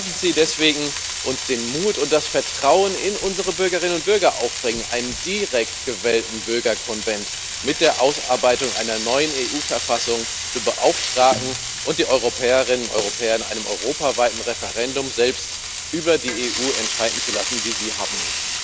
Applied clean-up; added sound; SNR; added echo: none; Frying (food); 5 dB; none.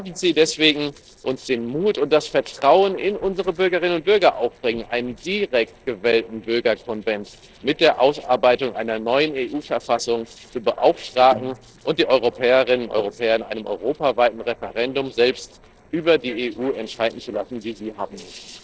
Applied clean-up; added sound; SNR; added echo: neural separator model SepFormer DNS4.